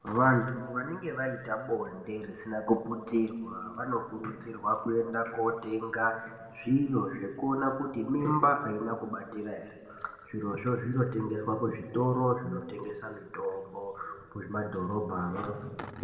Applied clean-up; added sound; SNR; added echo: neural separator model SepFormer DNS4.